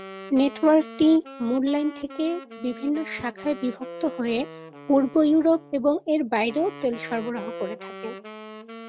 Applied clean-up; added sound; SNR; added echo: none; Wind instrument, woodwind instrument; 16 dB; none.